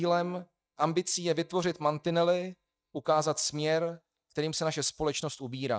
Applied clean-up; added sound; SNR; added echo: neural mask model DeepFilterNet 3.